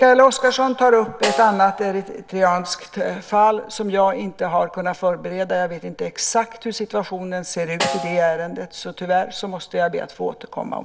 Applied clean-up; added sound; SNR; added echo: none; Snare drum; 11 dB; none.